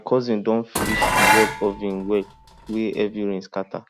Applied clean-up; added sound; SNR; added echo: none; Dishes, pots, and pans; -1 dB; none.